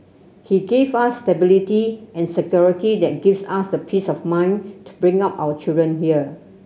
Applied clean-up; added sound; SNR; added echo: none; none; none; none.